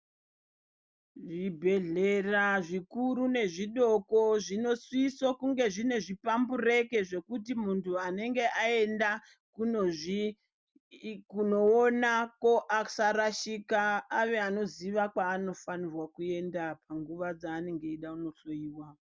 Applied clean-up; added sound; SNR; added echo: none; none; none; none.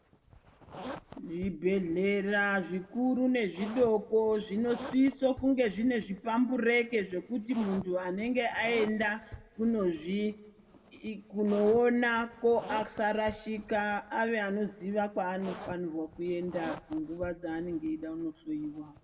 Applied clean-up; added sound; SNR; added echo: none; Zipper (clothing); 17 dB; reverberation time 1.2 s.